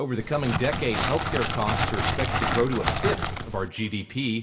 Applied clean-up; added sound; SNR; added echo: none; Crackle; -1 dB; reverberation time 1.3 s.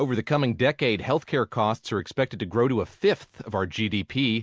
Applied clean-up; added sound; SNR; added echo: none; none; none; none.